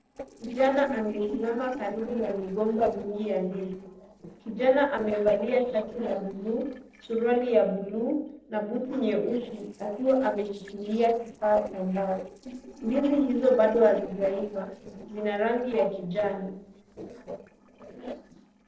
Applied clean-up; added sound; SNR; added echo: neural separator model SepFormer DNS4.